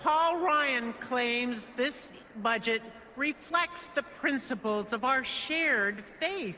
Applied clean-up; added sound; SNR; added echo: none; none; none; none.